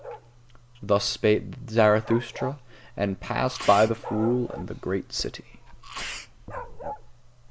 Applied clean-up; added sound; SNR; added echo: none; Sneeze + Bark; 14 dB; none.